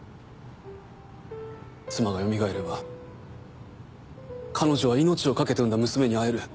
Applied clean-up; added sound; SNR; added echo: none; none; none; none.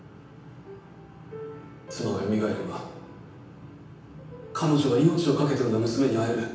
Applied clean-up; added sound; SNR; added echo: none; none; none; reverberation time 0.9 s.